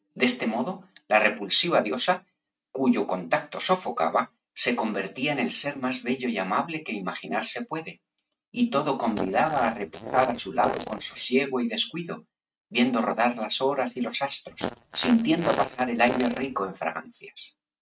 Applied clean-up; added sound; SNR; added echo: neural mask model RNNoise.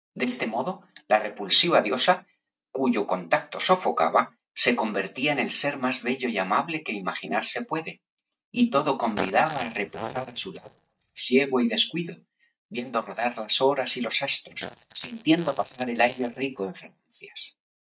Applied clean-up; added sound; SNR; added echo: neural mask model DeepFilterNet 3.